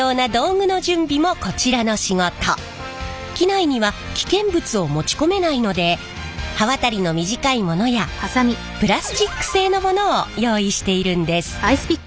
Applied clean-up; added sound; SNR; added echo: none; none; none; none.